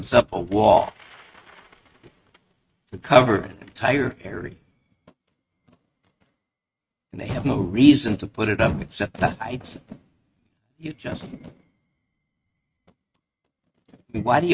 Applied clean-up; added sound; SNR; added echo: neural mask model RNNoise.